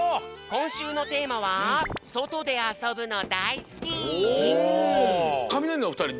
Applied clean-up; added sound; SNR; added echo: none; Fireworks; 19 dB; none.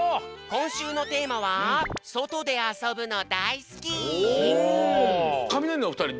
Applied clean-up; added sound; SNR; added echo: none; none; none; none.